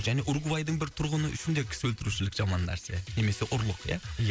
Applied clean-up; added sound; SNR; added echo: none; none; none; none.